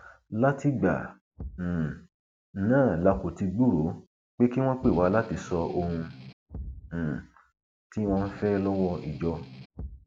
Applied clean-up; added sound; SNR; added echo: none; Strum + Thump, thud; 17 dB; none.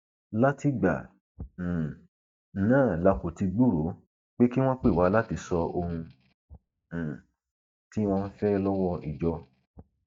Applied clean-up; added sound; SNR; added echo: neural mask model DeepFilterNet 3.